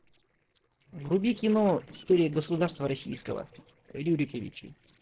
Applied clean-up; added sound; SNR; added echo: neural separator model SepFormer DNS4.